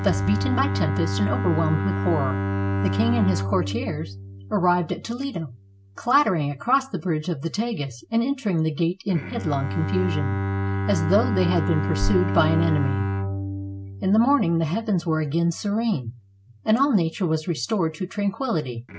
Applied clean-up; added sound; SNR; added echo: none; Bowed string instrument; 4 dB; none.